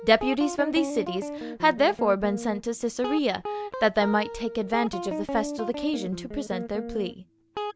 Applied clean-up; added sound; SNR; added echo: none; Guitar; 8 dB; none.